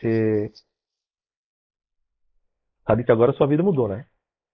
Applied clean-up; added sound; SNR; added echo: neural mask model Resemble Enhance denoiser.